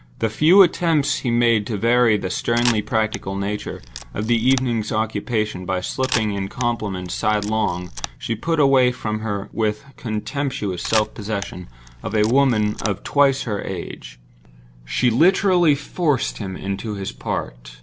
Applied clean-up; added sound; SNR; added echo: none; Camera; 11 dB; none.